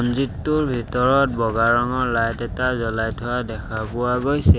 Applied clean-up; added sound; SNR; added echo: none; Fire; 12 dB; none.